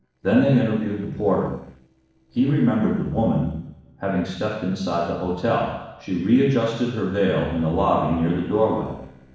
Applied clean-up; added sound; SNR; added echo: neural separator model SepFormer DNS4.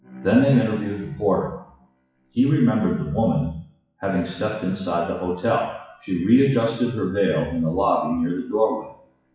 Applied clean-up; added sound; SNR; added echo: classical method WPE with log-MMSE.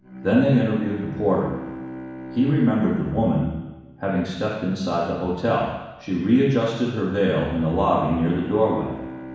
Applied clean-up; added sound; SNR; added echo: none; Bowed string instrument; 15 dB; reverberation time 1.1 s.